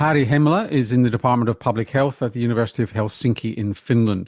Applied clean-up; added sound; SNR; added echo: none; none; none; none.